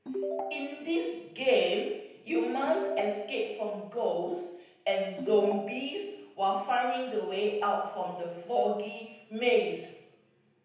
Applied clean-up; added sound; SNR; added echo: none; Ringtone / Chime; 6 dB; reverberation time 0.9 s.